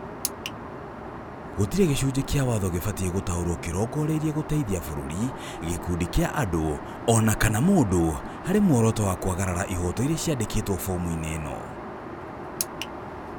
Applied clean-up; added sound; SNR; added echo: none; Aircraft; 11 dB; none.